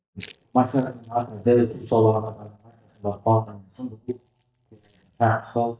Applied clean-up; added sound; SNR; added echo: neural mask model DeepFilterNet 3.